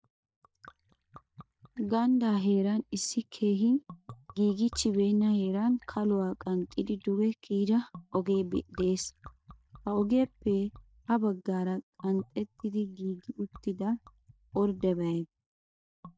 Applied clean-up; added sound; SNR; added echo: neural mask model DeepFilterNet 3.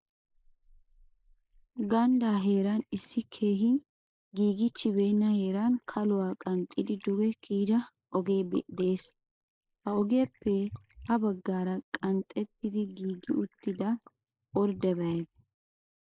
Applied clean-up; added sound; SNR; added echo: neural mask model Resemble Enhance denoiser.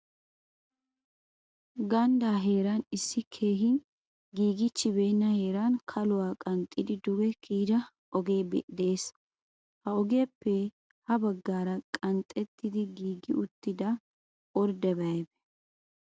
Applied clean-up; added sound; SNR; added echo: none; none; none; none.